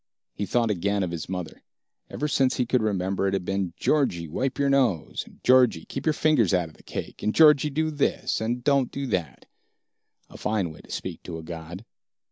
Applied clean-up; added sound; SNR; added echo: none; none; none; none.